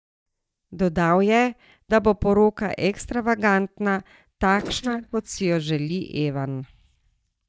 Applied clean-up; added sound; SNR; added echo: neural mask model DeepFilterNet 3.